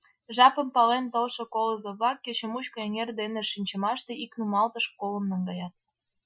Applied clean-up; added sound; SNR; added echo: classical method Wiener filter.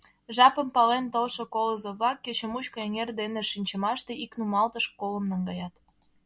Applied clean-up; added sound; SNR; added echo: none; none; none; none.